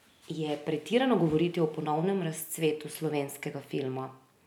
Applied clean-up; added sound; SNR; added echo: none; none; none; none.